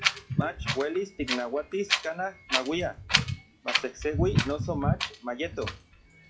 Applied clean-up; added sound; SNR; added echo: classical method log-MMSE.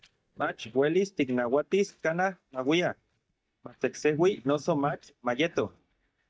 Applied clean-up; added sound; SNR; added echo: neural mask model DeepFilterNet 3.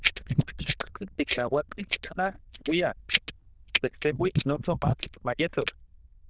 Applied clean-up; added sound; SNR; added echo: neural diffusion model UNIVERSE++.